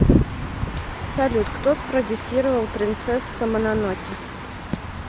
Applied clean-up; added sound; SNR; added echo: none; none; none; none.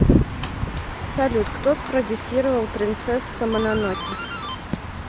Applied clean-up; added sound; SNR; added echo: none; Doorbell; 14 dB; none.